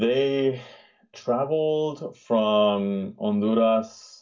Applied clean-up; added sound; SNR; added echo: none; none; none; reverberation time 0.2 s.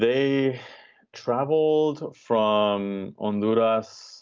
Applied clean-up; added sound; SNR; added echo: none; none; none; none.